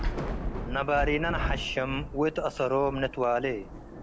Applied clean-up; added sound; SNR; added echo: none; Thunder / Rain; 5 dB; none.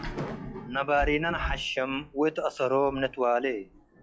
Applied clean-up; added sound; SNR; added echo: classical method log-MMSE.